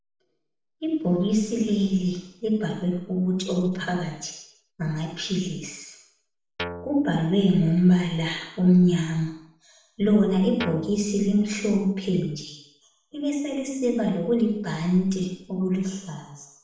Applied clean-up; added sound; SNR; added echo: none; Guitar; 12 dB; reverberation time 0.7 s.